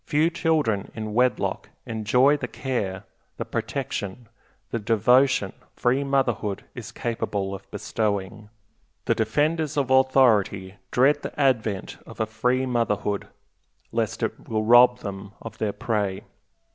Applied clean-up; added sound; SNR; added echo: none; none; none; none.